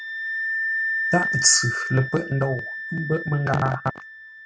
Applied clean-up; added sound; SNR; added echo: none; Wind instrument, woodwind instrument; 4 dB; none.